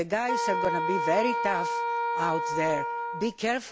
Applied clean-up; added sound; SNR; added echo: none; Wind instrument, woodwind instrument; 0 dB; none.